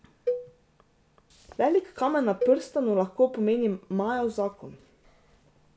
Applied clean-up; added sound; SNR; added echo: none; Cowbell; 9 dB; none.